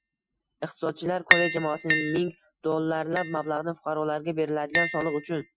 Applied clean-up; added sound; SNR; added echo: classical method Wiener filter.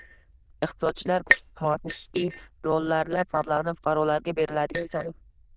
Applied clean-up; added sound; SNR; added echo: neural diffusion model UNIVERSE++.